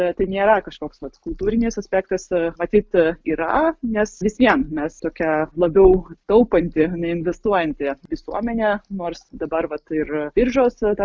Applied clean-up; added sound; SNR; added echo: none; none; none; none.